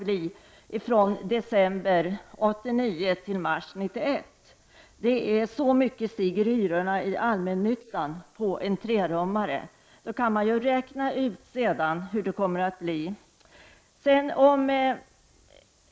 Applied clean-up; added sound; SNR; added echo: neural mask model Resemble Enhance denoiser.